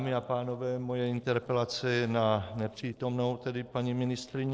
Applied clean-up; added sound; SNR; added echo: neural separator model SepFormer DNS4.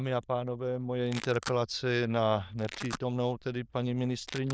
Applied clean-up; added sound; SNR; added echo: neural diffusion model UNIVERSE++.